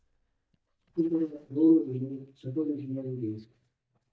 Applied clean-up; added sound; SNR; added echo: neural mask model DeepFilterNet 3.